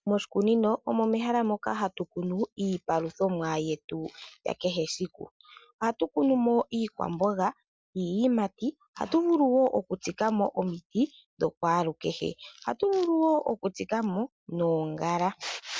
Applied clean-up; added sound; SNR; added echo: none; none; none; none.